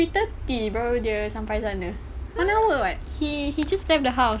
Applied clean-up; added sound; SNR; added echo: none; none; none; none.